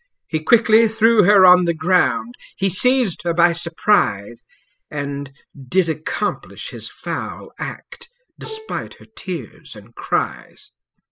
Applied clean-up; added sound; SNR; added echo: classical method spectral subtraction.